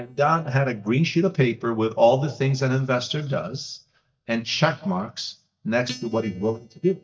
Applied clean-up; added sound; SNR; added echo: neural mask model DeepFilterNet 3.